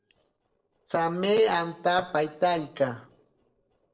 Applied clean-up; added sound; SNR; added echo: neural separator model SepFormer DNS4.